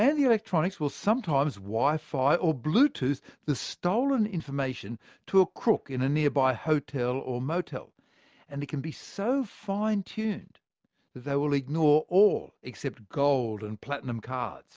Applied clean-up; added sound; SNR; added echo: none; none; none; none.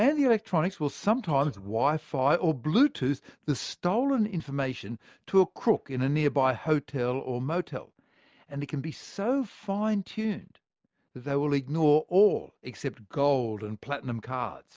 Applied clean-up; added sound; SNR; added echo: neural mask model Resemble Enhance denoiser.